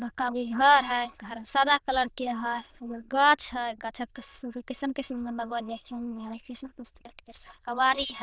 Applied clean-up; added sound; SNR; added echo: neural diffusion model UNIVERSE++.